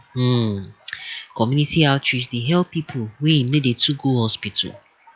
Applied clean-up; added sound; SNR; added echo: classical method log-MMSE.